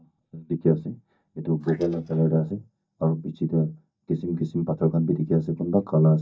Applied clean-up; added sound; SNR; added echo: neural mask model DeepFilterNet 3.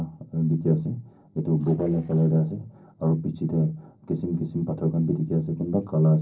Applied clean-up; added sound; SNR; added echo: neural separator model SepFormer DNS4.